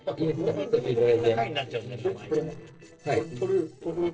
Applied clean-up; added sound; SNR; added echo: neural separator model SepFormer DNS4.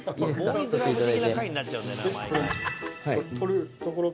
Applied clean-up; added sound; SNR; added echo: none; none; none; none.